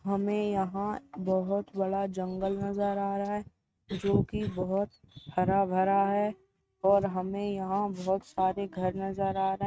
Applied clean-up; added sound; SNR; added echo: neural mask model RNNoise.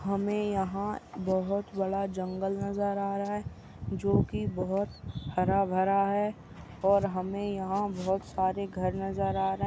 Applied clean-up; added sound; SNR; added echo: none; none; none; none.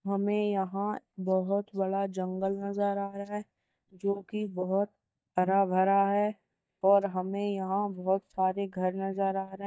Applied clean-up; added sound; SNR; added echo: neural mask model DeepFilterNet 3.